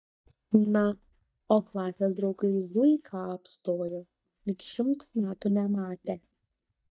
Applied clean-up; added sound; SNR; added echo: neural mask model DeepFilterNet 3.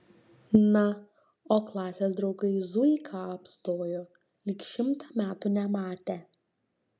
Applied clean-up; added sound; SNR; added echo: none; none; none; none.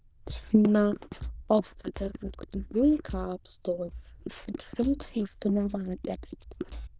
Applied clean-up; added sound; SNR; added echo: neural diffusion model UNIVERSE++.